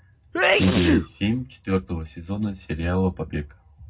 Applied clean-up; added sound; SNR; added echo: none; Sneeze; -2 dB; reverberation time 0.3 s.